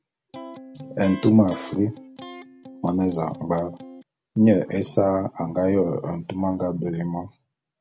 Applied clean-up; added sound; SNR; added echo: none; Electric guitar; 16 dB; none.